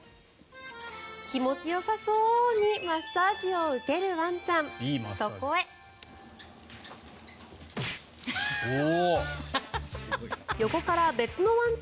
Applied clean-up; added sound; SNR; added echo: none; none; none; none.